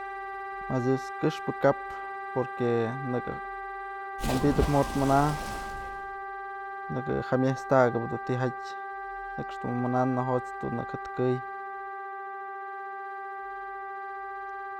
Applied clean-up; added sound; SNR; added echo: none; Splash, splatter + Wind instrument, woodwind instrument; 5 dB; none.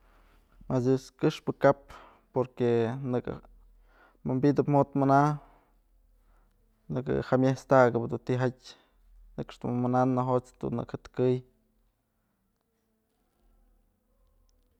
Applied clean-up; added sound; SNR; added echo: none; none; none; none.